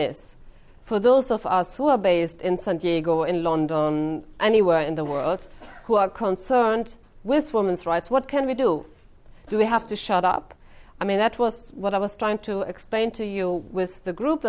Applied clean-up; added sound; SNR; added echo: none; none; none; none.